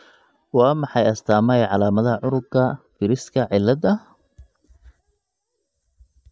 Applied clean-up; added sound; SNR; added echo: neural mask model DeepFilterNet 3.